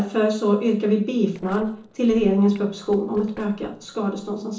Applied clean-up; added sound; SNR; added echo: neural separator model SepFormer DNS4.